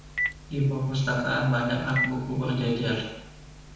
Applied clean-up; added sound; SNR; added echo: none; Telephone; 8 dB; reverberation time 0.7 s.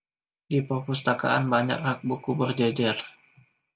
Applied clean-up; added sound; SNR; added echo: none; none; none; none.